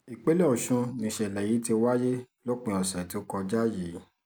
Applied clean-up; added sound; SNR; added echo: none; none; none; none.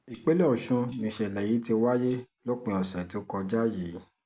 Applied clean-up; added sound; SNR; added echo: none; Tambourine; 12 dB; none.